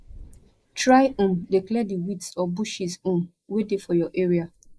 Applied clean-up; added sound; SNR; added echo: neural mask model Resemble Enhance denoiser.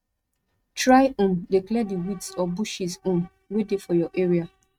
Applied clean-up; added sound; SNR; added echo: neural mask model RNNoise.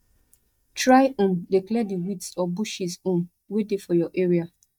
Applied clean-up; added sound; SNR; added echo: neural mask model DeepFilterNet 3.